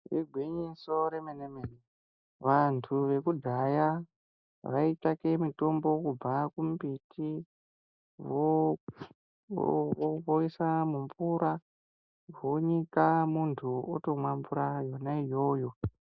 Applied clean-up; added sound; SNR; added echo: neural mask model Resemble Enhance denoiser.